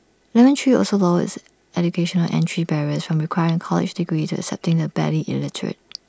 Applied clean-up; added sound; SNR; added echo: none; none; none; none.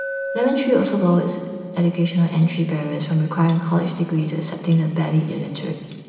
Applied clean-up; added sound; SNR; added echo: none; Glass; 13 dB; reverberation time 2.4 s.